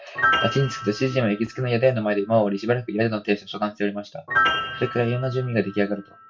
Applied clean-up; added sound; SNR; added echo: none; Piano; 5 dB; reverberation time 0.2 s.